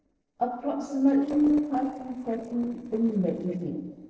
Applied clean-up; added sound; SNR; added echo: neural separator model SepFormer DNS4.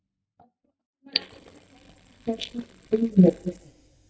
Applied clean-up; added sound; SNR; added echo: neural mask model DeepFilterNet 3.